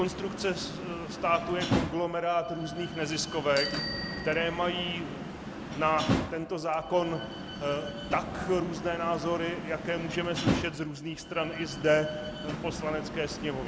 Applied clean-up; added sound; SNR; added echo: none; Slam + Bicycle bell; 4 dB; none.